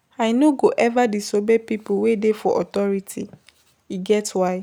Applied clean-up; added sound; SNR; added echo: none; none; none; none.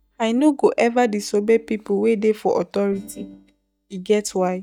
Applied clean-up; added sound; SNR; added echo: neural mask model DeepFilterNet 3.